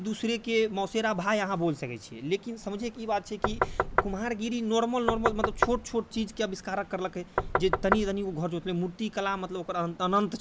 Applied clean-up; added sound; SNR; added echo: none; Knock; 1 dB; none.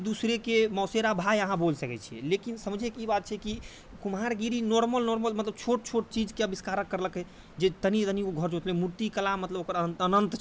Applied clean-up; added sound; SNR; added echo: none; none; none; none.